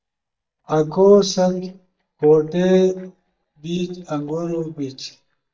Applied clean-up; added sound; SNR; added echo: neural mask model DeepFilterNet 3.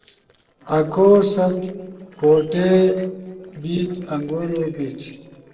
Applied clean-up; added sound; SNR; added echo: neural separator model SepFormer DNS4.